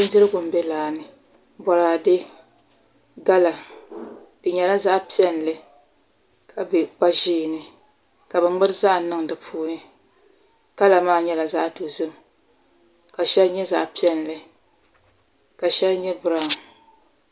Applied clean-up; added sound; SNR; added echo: none; none; none; none.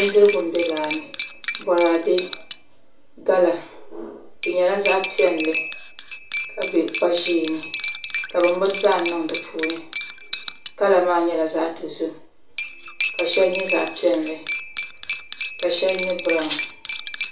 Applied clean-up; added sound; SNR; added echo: none; Cutlery, silverware; 9 dB; reverberation time 0.3 s.